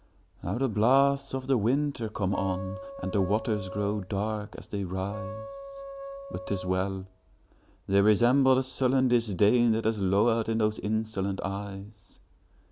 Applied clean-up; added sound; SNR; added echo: none; Wind instrument, woodwind instrument; 13 dB; none.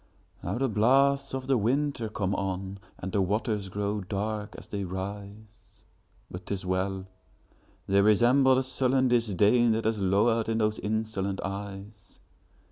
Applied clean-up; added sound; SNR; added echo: none; none; none; none.